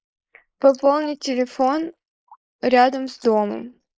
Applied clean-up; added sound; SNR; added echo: neural mask model Resemble Enhance denoiser.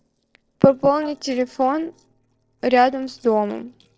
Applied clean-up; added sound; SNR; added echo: neural separator model SepFormer DNS4.